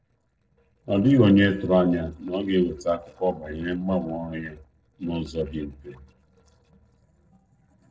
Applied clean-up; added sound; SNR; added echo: neural separator model SepFormer DNS4.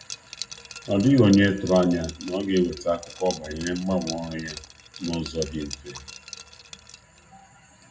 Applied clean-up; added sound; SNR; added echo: none; Liquid; 16 dB; reverberation time 0.3 s.